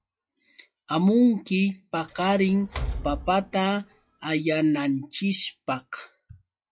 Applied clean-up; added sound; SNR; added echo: classical method log-MMSE.